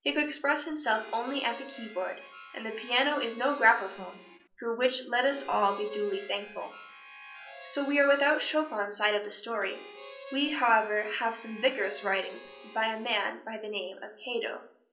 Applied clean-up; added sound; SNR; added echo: none; Harmonica; 16 dB; reverberation time 0.5 s.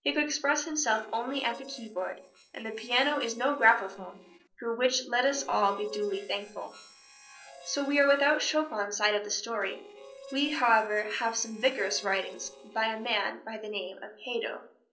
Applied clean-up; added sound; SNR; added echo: neural separator model SepFormer DNS4.